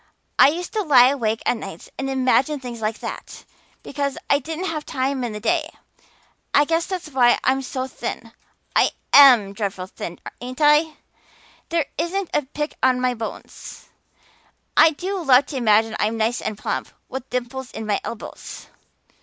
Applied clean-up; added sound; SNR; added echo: none; none; none; none.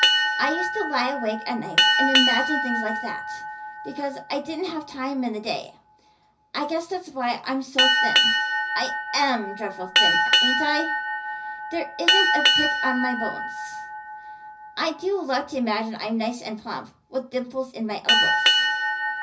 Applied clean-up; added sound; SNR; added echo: none; Boat, Water vehicle; -4 dB; reverberation time 0.4 s.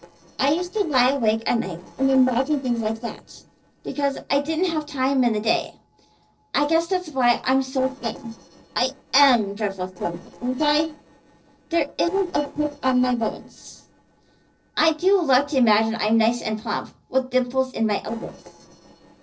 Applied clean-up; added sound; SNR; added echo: neural separator model SepFormer DNS4.